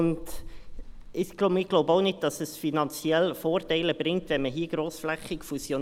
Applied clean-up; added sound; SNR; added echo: none; Wind; 15 dB; none.